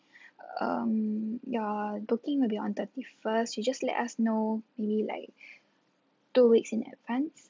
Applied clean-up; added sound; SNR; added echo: none; none; none; none.